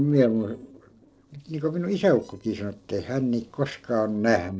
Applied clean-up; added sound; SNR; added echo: neural separator model SepFormer DNS4.